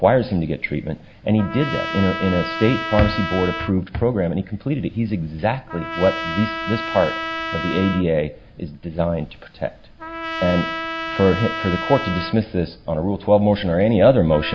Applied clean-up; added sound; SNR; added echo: none; Trumpet; 9 dB; none.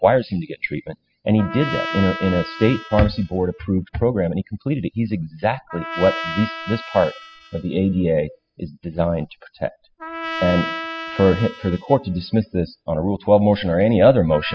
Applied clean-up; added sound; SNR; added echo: classical method spectral subtraction.